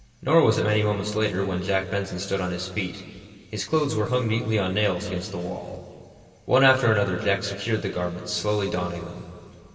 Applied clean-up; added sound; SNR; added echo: none; none; none; reverberation time 2.9 s.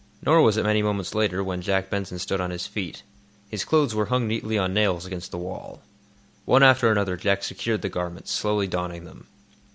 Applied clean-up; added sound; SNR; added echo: none; none; none; none.